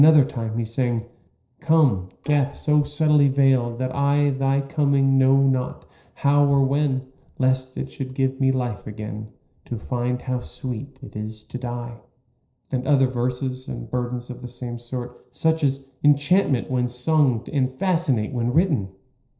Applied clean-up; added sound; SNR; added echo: neural separator model SepFormer DNS4.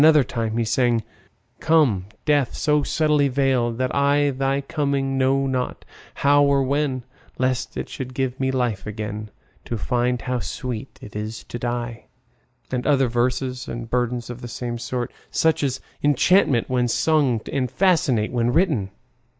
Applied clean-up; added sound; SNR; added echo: none; none; none; none.